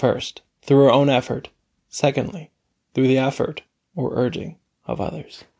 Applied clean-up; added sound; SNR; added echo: none; none; none; none.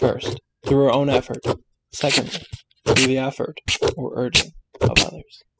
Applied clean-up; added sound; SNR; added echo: classical method spectral subtraction.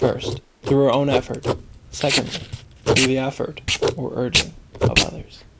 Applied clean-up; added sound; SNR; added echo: neural mask model Resemble Enhance denoiser.